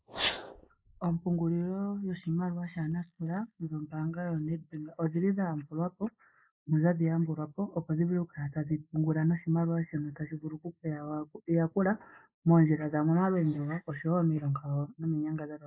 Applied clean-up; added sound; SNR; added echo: neural mask model Resemble Enhance denoiser.